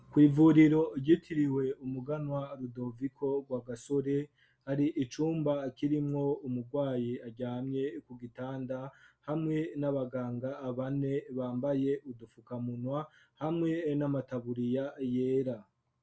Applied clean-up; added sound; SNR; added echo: none; none; none; none.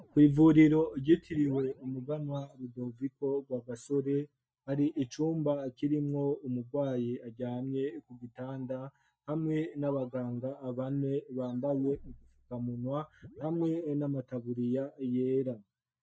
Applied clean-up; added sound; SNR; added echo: neural mask model DeepFilterNet 3.